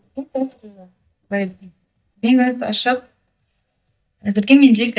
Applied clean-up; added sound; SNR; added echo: neural mask model DeepFilterNet 3.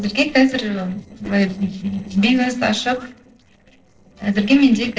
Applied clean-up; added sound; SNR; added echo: neural separator model SepFormer DNS4.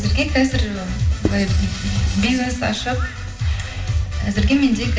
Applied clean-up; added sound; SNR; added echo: none; Writing; 10 dB; reverberation time 0.8 s.